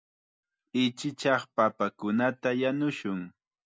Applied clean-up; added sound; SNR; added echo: none; none; none; none.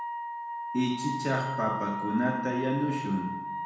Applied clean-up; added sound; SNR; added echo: none; Wind instrument, woodwind instrument; 4 dB; reverberation time 1.0 s.